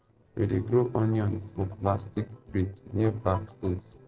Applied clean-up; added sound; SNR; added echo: neural separator model SepFormer DNS4.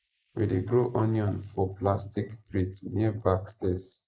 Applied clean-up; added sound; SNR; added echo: neural mask model Resemble Enhance denoiser.